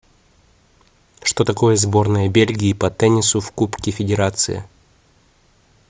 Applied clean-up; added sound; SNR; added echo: none; none; none; none.